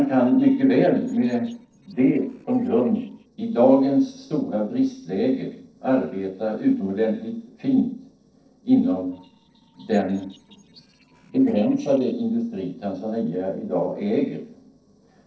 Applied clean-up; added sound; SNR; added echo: neural separator model SepFormer DNS4.